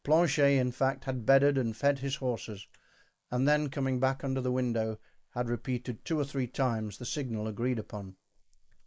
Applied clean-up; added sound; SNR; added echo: neural mask model Resemble Enhance denoiser.